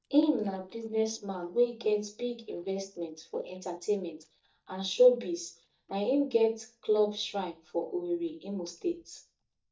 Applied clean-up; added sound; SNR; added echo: neural mask model DeepFilterNet 3.